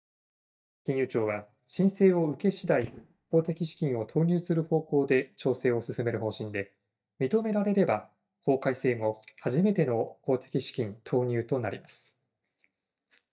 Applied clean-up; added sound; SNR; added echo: neural mask model DeepFilterNet 3.